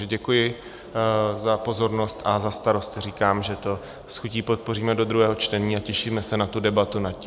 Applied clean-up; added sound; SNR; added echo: none; none; none; none.